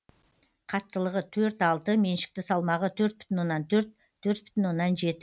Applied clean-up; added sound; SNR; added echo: none; none; none; none.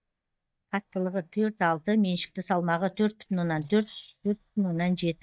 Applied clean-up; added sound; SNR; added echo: neural mask model DeepFilterNet 3.